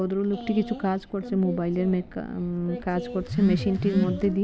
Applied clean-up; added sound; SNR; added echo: none; none; none; none.